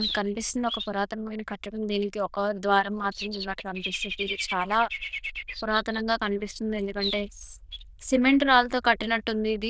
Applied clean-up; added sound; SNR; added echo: neural diffusion model UNIVERSE++.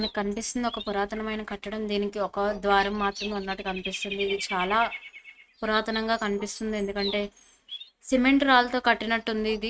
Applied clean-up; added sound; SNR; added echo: neural mask model RNNoise.